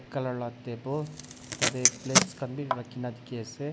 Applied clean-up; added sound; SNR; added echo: none; Chink, clink + Packing tape, duct tape; -5 dB; none.